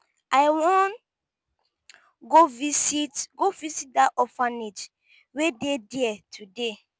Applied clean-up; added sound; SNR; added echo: none; none; none; none.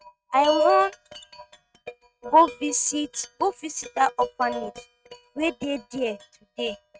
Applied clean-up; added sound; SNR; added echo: neural mask model RNNoise.